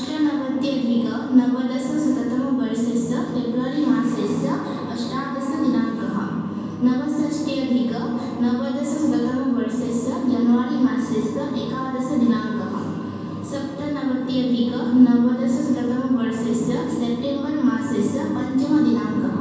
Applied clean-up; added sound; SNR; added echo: none; none; none; reverberation time 1.2 s.